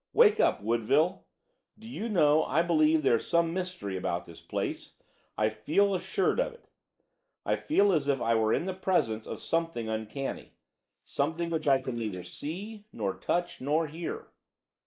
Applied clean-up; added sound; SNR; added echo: neural mask model Resemble Enhance denoiser.